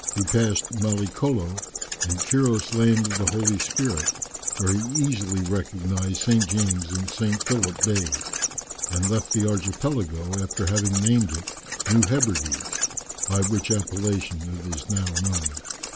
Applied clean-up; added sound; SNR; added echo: none; Wild animals; 5 dB; none.